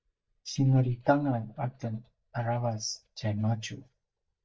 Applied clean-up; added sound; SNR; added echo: neural mask model DeepFilterNet 3.